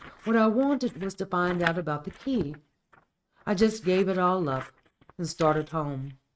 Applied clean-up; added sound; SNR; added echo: neural mask model RNNoise.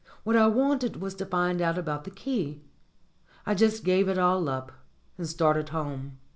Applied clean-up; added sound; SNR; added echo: none; none; none; none.